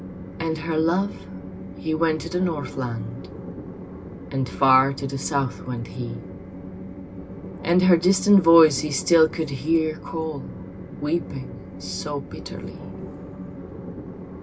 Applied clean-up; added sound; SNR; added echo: none; Train; 11 dB; reverberation time 0.4 s.